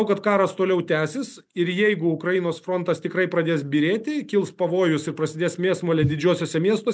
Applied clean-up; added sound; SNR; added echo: none; none; none; none.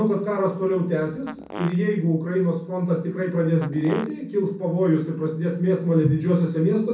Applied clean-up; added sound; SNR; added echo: none; Fart; 16 dB; reverberation time 0.6 s.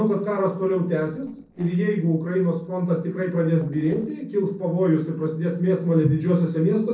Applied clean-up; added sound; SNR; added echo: neural separator model SepFormer DNS4.